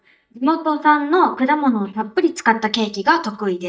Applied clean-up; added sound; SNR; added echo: neural mask model DeepFilterNet 3.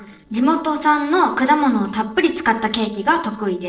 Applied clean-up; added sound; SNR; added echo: neural separator model SepFormer DNS4.